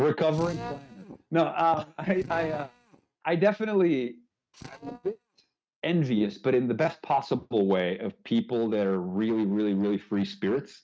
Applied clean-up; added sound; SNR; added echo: neural mask model RNNoise.